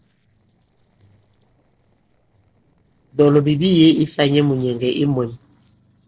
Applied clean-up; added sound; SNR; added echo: neural separator model SepFormer DNS4.